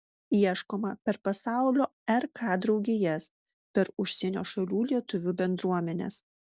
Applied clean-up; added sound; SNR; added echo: none; none; none; none.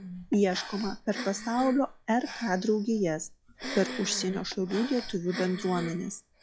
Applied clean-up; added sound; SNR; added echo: classical method log-MMSE.